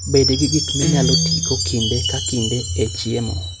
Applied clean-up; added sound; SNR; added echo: none; Guitar + Chime; 1 dB; none.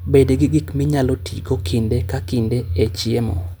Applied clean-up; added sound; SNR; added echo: none; none; none; none.